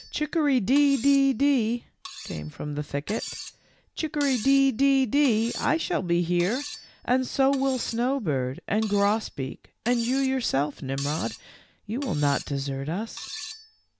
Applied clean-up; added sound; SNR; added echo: none; Cutlery, silverware; 16 dB; none.